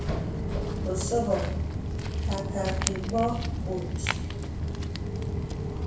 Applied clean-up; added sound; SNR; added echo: none; Walk, footsteps; -4 dB; reverberation time 0.6 s.